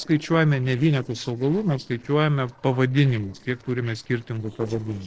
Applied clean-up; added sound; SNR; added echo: neural separator model SepFormer DNS4.